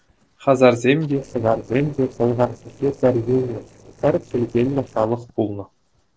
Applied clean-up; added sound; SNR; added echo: neural separator model SepFormer DNS4.